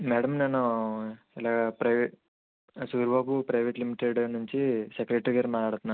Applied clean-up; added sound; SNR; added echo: none; none; none; none.